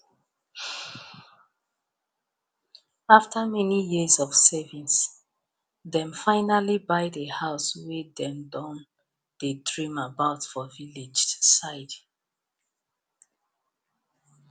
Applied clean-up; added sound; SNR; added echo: none; none; none; none.